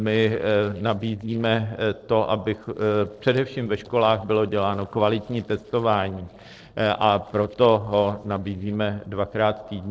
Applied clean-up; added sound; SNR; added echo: neural separator model SepFormer DNS4.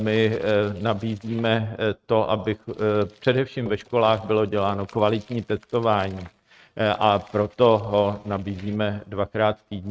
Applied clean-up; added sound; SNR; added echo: neural mask model RNNoise.